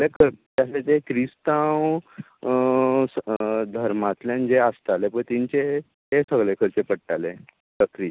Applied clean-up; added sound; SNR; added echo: none; none; none; none.